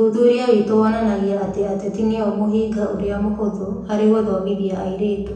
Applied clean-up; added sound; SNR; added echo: none; none; none; reverberation time 0.9 s.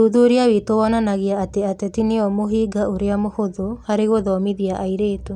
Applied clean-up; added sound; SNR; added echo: none; none; none; none.